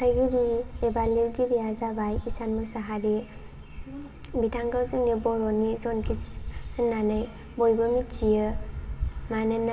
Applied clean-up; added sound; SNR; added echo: none; none; none; reverberation time 1.2 s.